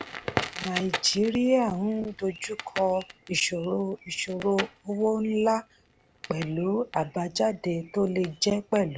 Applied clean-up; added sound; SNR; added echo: none; Crackle; 12 dB; none.